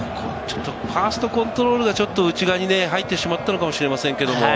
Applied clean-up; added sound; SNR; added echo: none; none; none; none.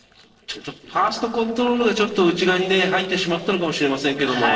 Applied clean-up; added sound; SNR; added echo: neural separator model SepFormer DNS4.